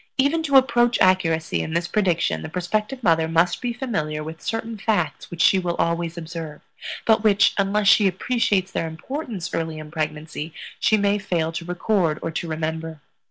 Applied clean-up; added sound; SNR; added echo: none; none; none; none.